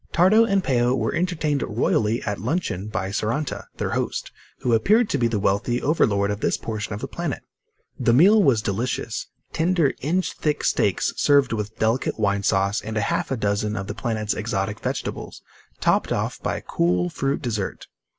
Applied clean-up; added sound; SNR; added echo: none; none; none; none.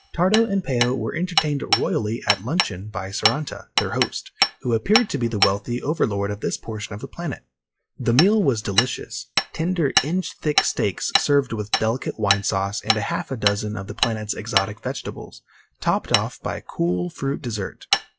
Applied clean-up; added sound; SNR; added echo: classical method log-MMSE.